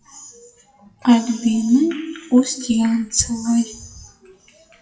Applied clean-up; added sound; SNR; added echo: classical method WPE with log-MMSE.